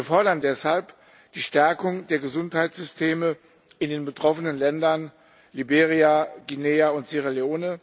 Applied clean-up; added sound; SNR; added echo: none; none; none; none.